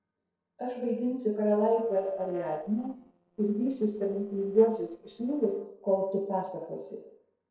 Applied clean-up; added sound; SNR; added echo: neural separator model SepFormer DNS4.